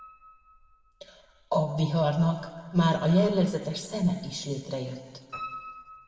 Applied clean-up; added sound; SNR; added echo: none; Piano; 20 dB; reverberation time 1.7 s.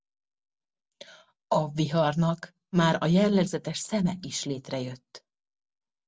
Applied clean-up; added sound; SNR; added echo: none; none; none; none.